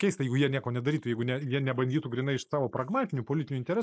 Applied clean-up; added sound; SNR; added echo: neural mask model Resemble Enhance denoiser.